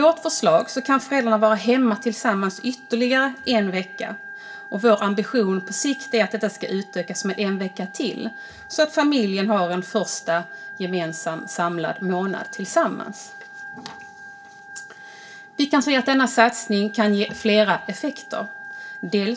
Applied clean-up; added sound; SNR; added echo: none; Organ; 17 dB; reverberation time 0.2 s.